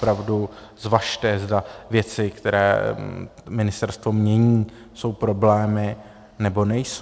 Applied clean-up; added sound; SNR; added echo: none; none; none; none.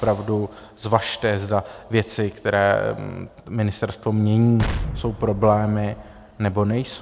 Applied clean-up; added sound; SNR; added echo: none; Explosion; 8 dB; none.